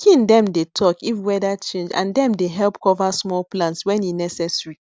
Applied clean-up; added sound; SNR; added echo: none; none; none; none.